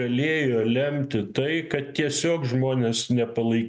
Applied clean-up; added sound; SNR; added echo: none; none; none; none.